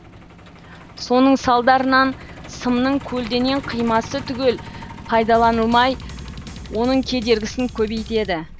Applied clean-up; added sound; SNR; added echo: none; Drum kit + Truck; 15 dB; none.